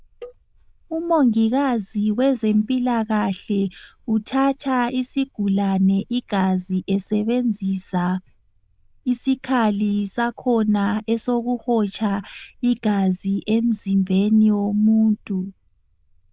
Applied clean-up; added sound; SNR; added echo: neural diffusion model UNIVERSE++.